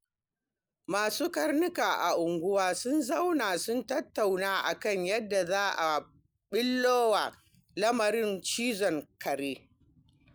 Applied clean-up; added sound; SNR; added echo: none; none; none; none.